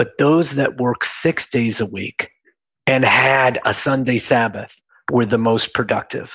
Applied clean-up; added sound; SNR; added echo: none; none; none; none.